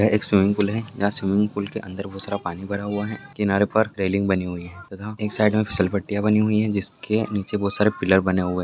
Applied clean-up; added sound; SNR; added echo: none; none; none; none.